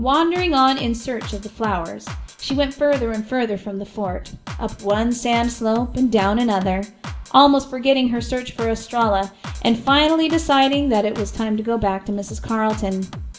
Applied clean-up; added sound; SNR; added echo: none; Drum kit; 14 dB; reverberation time 0.4 s.